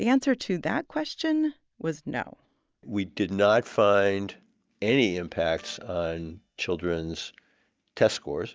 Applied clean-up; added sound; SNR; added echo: neural mask model DeepFilterNet 3.